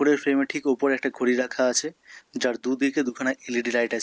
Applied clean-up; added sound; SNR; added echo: none; none; none; none.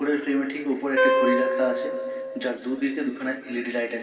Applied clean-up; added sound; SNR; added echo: none; Wind instrument, woodwind instrument; -2 dB; reverberation time 2.4 s.